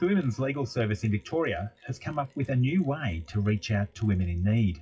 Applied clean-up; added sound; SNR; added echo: classical method WPE with log-MMSE.